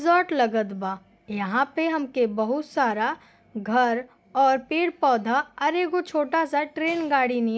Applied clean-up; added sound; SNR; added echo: none; none; none; none.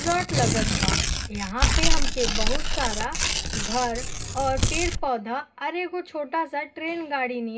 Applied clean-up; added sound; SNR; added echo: none; Tearing; -4 dB; reverberation time 0.2 s.